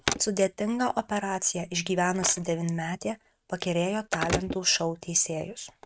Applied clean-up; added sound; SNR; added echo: neural mask model RNNoise.